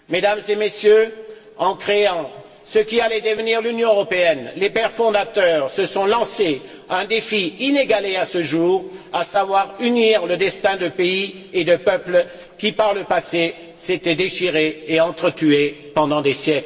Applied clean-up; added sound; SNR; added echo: none; none; none; reverberation time 1.6 s.